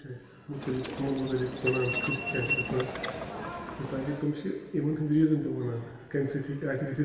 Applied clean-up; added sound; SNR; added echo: none; Subway, metro, underground; 5 dB; reverberation time 1.5 s.